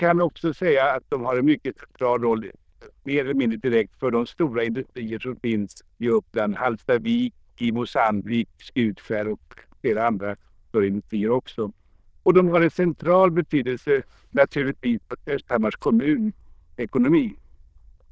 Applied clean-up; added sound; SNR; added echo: neural diffusion model UNIVERSE++.